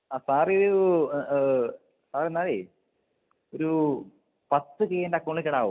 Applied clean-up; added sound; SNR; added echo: none; none; none; none.